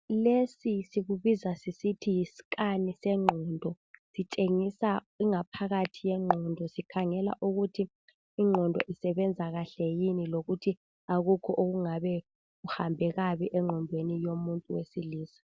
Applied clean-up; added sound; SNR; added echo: none; none; none; none.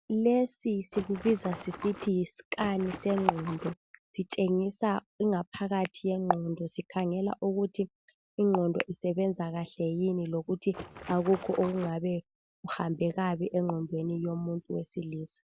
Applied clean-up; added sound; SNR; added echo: none; Water / Splash, splatter; 12 dB; none.